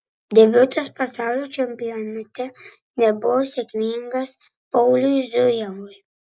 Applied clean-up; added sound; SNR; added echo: none; none; none; none.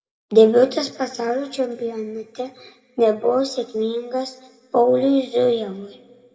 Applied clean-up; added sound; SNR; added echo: none; none; none; reverberation time 1.3 s.